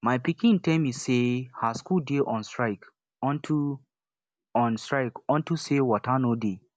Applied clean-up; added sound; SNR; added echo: none; none; none; none.